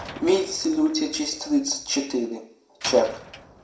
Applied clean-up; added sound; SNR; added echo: none; Slam; 16 dB; reverberation time 0.5 s.